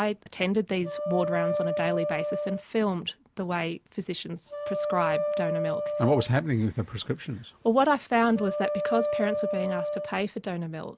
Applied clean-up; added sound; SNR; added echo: none; Wind instrument, woodwind instrument; 3 dB; none.